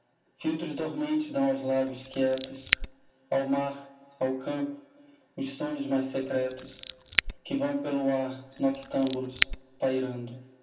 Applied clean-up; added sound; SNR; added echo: none; Scissors; 4 dB; reverberation time 0.4 s.